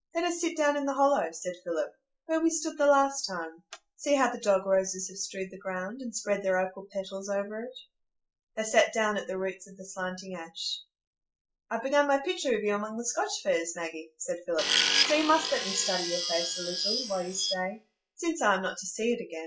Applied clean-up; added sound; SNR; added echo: classical method log-MMSE.